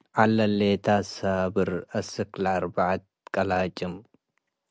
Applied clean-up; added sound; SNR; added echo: none; none; none; none.